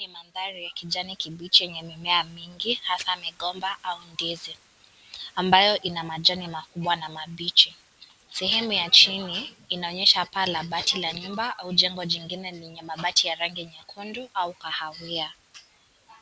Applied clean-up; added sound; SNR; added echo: none; none; none; none.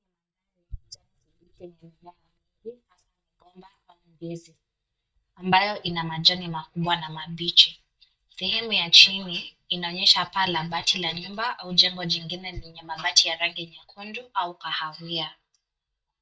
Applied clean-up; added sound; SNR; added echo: neural mask model DeepFilterNet 3.